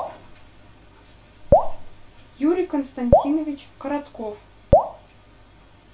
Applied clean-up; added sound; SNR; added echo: none; Drip; -4 dB; reverberation time 0.2 s.